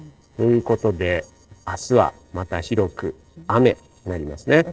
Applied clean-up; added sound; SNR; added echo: neural separator model SepFormer DNS4.